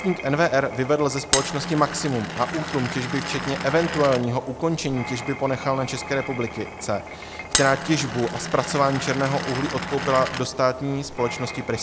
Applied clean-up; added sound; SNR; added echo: none; Glass; 7 dB; none.